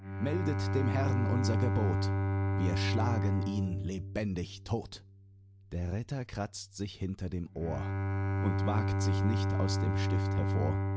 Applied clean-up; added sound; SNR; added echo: none; Bowed string instrument; -4 dB; none.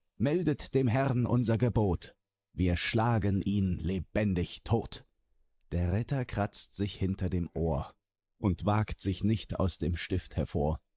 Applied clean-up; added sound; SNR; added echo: neural mask model Resemble Enhance denoiser.